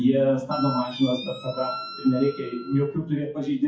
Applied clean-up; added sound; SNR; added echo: classical method WPE with log-MMSE.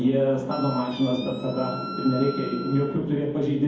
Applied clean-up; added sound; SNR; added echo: none; Wind instrument, woodwind instrument; 13 dB; reverberation time 1.2 s.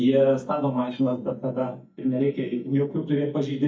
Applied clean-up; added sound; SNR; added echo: neural mask model DeepFilterNet 3.